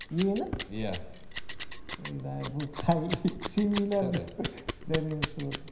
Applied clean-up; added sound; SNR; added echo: none; Scissors; 3 dB; reverberation time 0.9 s.